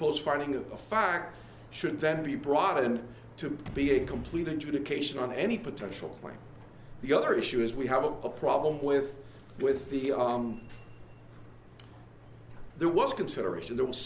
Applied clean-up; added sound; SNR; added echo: none; Gunshot, gunfire / Boom; 16 dB; none.